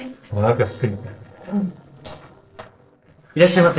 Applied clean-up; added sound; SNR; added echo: neural separator model SepFormer DNS4.